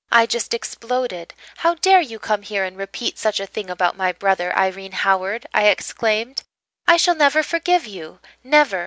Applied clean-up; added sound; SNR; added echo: none; none; none; none.